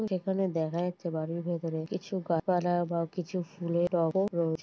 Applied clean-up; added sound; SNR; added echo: none; none; none; none.